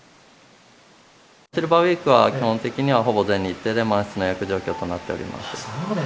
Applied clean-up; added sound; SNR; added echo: none; none; none; none.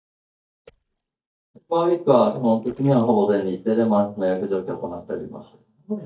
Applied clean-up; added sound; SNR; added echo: neural mask model DeepFilterNet 3.